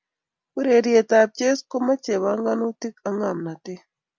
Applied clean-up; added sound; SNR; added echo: none; none; none; none.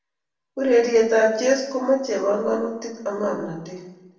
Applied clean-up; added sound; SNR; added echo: none; none; none; reverberation time 0.9 s.